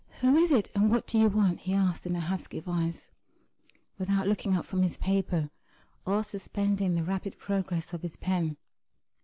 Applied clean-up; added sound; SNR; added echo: none; none; none; none.